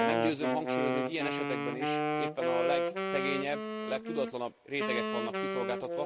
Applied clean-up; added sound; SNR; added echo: none; Wind instrument, woodwind instrument; -3 dB; none.